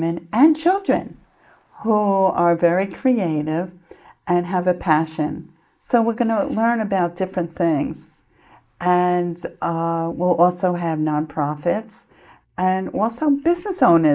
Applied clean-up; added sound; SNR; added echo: neural mask model Resemble Enhance denoiser.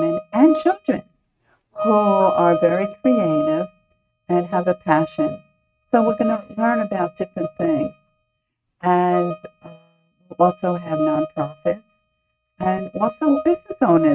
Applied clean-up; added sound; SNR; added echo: neural mask model RNNoise.